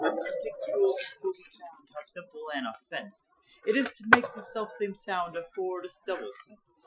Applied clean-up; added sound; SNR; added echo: classical method Wiener filter.